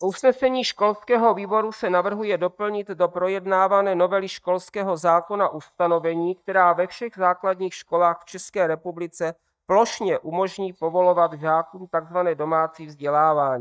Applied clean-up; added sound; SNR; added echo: neural mask model DeepFilterNet 3.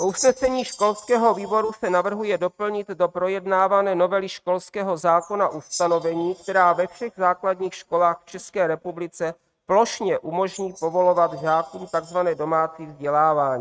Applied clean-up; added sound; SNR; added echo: neural mask model RNNoise.